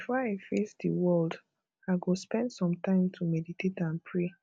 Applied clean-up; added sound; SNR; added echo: none; none; none; none.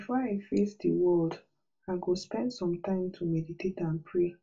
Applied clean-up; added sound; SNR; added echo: none; none; none; reverberation time 0.1 s.